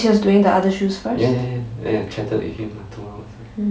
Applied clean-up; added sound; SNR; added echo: none; none; none; none.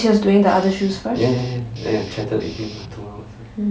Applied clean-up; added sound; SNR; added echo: none; Guitar; 20 dB; none.